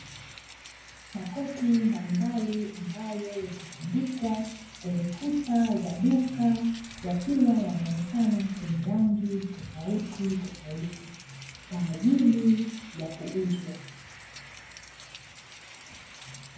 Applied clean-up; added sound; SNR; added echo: none; Rain; 19 dB; reverberation time 0.9 s.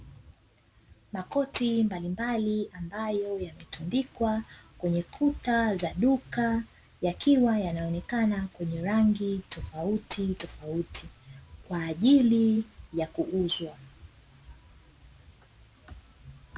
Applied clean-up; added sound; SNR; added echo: none; none; none; none.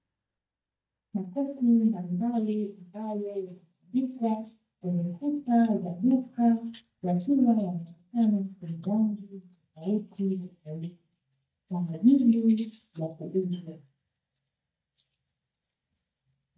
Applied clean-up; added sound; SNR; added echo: neural mask model DeepFilterNet 3.